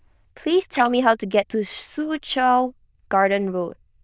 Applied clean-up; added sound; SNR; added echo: neural diffusion model UNIVERSE++.